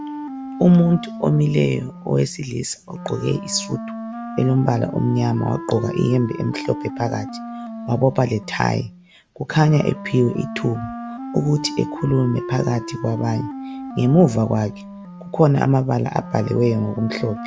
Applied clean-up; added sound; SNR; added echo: none; Wind instrument, woodwind instrument; 11 dB; none.